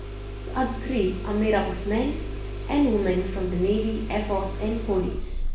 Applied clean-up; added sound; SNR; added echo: none; Engine starting; 5 dB; reverberation time 0.8 s.